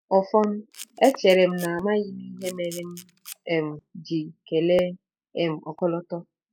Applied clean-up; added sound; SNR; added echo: classical method log-MMSE.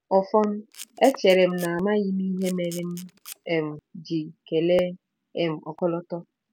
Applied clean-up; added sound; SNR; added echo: none; Camera; 19 dB; none.